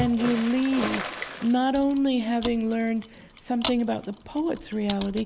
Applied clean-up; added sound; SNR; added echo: none; Water / Splash, splatter + Mechanisms; 11 dB; none.